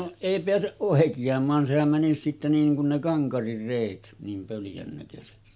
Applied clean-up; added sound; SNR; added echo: none; none; none; none.